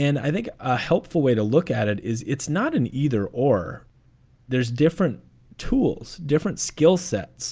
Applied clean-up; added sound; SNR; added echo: none; none; none; none.